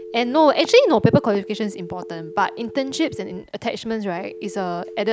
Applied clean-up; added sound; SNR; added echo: none; Telephone; 16 dB; none.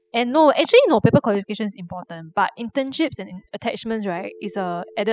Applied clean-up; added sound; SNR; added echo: classical method spectral subtraction.